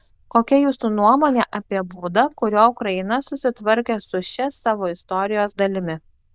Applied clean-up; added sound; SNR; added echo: neural diffusion model UNIVERSE++.